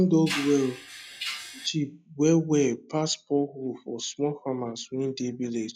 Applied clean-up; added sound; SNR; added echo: classical method log-MMSE.